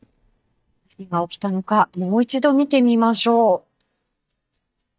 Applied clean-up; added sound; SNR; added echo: neural mask model DeepFilterNet 3.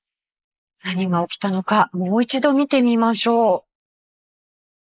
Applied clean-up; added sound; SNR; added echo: neural mask model Resemble Enhance denoiser.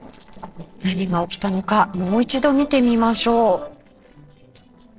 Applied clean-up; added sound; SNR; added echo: neural separator model SepFormer DNS4.